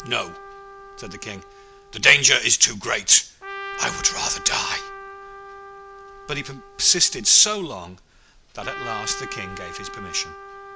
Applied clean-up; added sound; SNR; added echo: none; Trumpet; 15 dB; none.